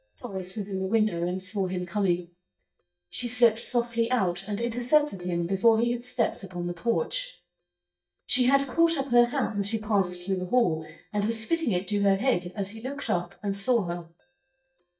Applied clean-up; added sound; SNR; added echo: neural mask model DeepFilterNet 3.